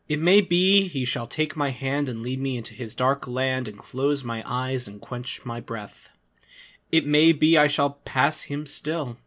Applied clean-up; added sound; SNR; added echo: none; none; none; none.